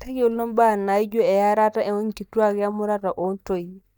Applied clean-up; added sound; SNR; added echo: neural mask model DeepFilterNet 3.